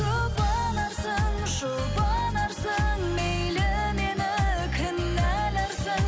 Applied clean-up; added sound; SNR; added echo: none; none; none; none.